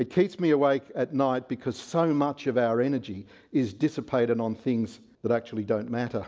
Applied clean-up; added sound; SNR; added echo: none; none; none; none.